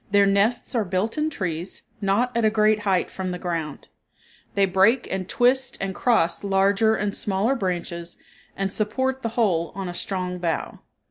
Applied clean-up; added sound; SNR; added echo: none; none; none; none.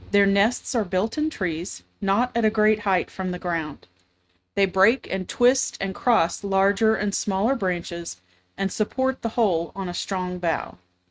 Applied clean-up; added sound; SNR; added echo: neural mask model RNNoise.